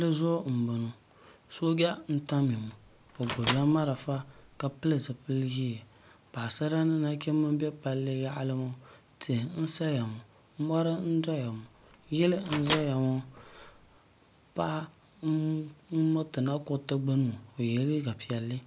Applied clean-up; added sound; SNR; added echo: none; Microwave oven; 8 dB; none.